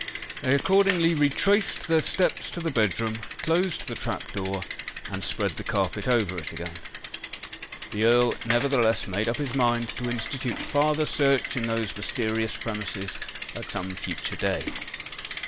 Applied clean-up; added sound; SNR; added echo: none; Bicycle; 4 dB; none.